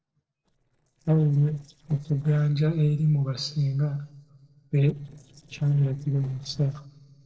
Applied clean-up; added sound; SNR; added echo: neural separator model SepFormer DNS4.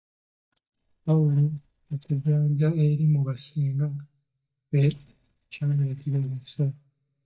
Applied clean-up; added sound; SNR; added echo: neural mask model DeepFilterNet 3.